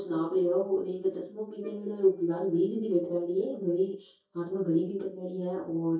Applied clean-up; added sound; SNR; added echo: neural mask model DeepFilterNet 3.